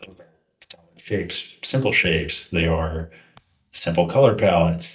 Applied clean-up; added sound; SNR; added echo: neural mask model DeepFilterNet 3.